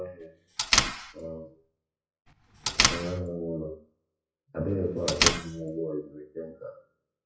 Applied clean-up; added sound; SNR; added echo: classical method WPE with log-MMSE.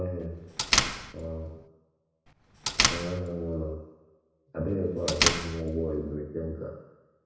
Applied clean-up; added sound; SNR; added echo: none; Door; -4 dB; reverberation time 0.9 s.